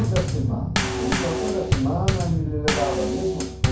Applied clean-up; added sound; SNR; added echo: none; Bass drum / Snare drum / Drum kit; -3 dB; reverberation time 0.6 s.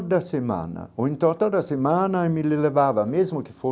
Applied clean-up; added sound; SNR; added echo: none; none; none; none.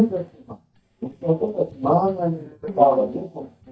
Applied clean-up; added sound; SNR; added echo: neural mask model DeepFilterNet 3.